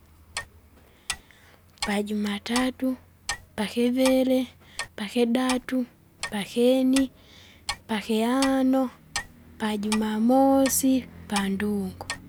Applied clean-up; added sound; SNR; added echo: none; Clock; 13 dB; none.